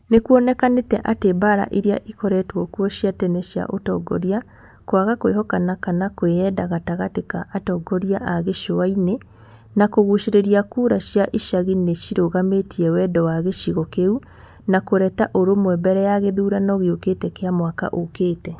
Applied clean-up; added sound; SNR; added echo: none; none; none; none.